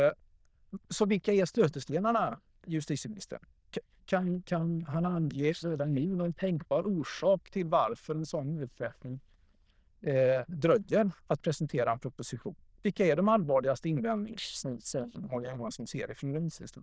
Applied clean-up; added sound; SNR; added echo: neural diffusion model UNIVERSE++.